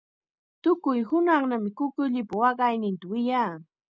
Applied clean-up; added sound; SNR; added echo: none; none; none; none.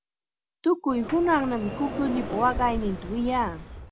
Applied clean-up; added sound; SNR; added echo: none; Sliding door; 9 dB; none.